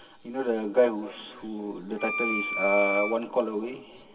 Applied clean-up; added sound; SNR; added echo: none; Wind instrument, woodwind instrument; 2 dB; reverberation time 2.4 s.